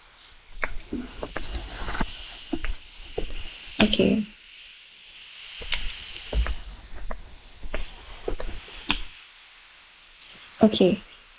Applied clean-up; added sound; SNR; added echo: neural mask model Resemble Enhance denoiser.